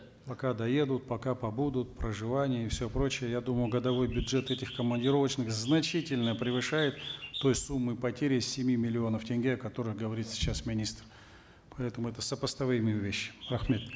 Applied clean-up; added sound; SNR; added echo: none; Bird; 18 dB; none.